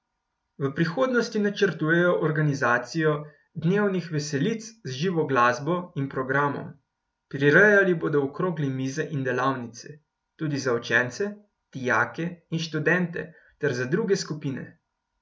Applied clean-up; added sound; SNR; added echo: none; none; none; none.